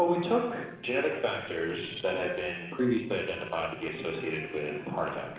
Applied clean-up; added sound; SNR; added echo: neural separator model SepFormer DNS4.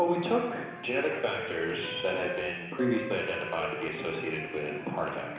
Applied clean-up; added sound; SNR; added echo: none; Wind instrument, woodwind instrument; 11 dB; reverberation time 1.0 s.